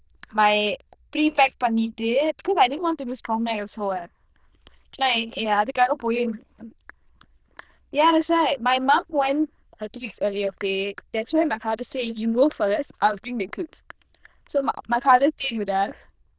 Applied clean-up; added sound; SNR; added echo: neural diffusion model UNIVERSE++.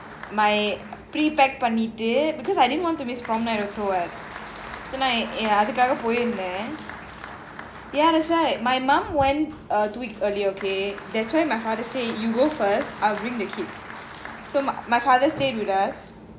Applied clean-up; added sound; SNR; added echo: none; Applause; 16 dB; none.